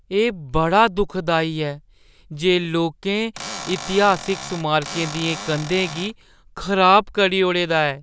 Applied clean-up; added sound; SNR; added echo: none; Cupboard open or close / Door; 12 dB; none.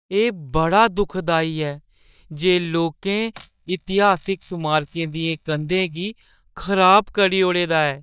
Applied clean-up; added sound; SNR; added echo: neural mask model DeepFilterNet 3.